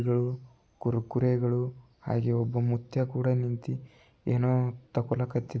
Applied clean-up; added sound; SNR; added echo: none; none; none; none.